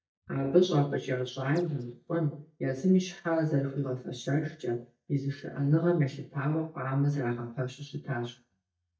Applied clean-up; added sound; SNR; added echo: neural mask model DeepFilterNet 3.